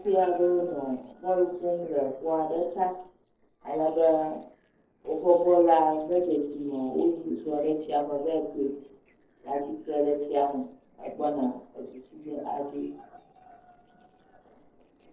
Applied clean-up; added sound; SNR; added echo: neural separator model SepFormer DNS4.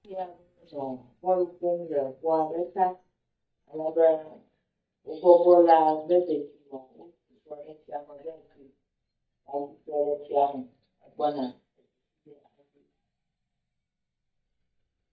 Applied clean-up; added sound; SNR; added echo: neural mask model DeepFilterNet 3.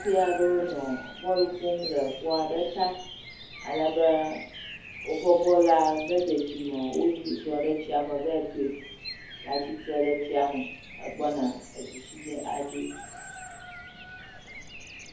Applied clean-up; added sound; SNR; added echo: none; Bird vocalization, bird call, bird song; 15 dB; reverberation time 0.5 s.